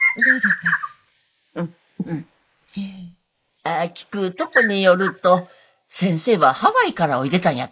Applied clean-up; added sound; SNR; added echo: neural mask model Resemble Enhance denoiser.